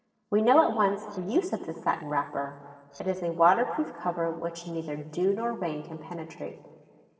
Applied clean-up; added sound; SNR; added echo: neural separator model SepFormer DNS4.